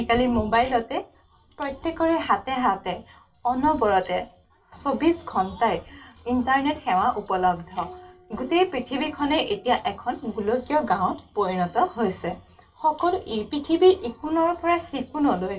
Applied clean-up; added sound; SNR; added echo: none; none; none; reverberation time 0.2 s.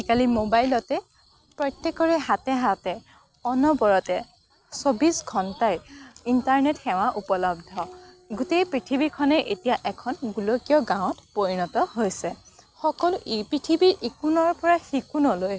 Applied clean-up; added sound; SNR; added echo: none; none; none; none.